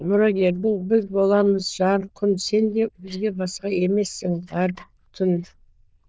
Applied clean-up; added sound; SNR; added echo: neural diffusion model UNIVERSE++.